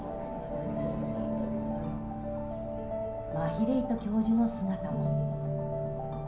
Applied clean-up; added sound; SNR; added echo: none; Insect; 14 dB; reverberation time 0.6 s.